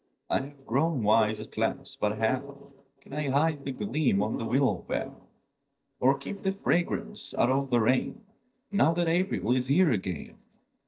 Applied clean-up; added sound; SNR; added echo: neural mask model DeepFilterNet 3.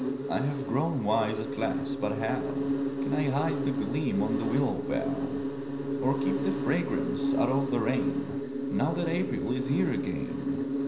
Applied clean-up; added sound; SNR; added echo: none; Insect; 0 dB; reverberation time 0.5 s.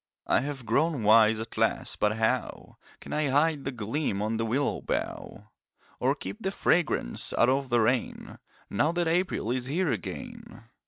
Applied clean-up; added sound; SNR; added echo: none; none; none; none.